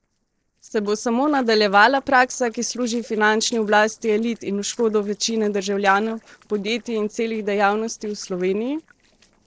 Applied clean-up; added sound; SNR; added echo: neural separator model SepFormer DNS4.